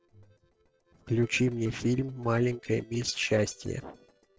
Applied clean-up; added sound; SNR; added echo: neural separator model SepFormer DNS4.